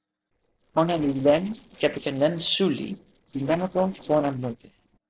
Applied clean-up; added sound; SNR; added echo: neural separator model SepFormer DNS4.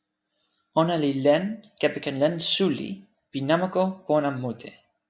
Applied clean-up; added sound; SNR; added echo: none; none; none; none.